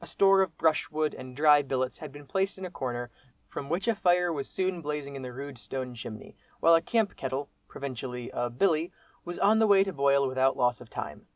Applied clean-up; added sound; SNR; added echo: none; none; none; none.